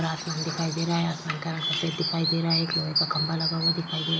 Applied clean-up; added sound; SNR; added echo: none; Chirp, tweet; 4 dB; none.